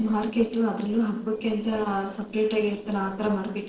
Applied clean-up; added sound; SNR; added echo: neural separator model SepFormer DNS4.